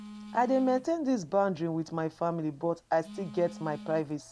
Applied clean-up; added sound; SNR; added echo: none; Telephone; 18 dB; none.